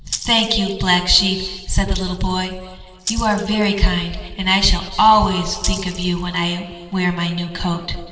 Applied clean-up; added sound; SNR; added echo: neural separator model SepFormer DNS4.